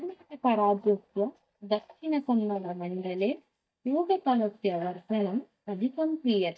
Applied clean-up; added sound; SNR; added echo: neural mask model DeepFilterNet 3.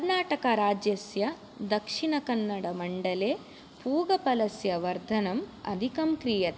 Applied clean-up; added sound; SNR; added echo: none; none; none; none.